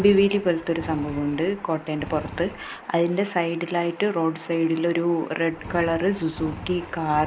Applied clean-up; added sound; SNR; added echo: none; Engine; 17 dB; none.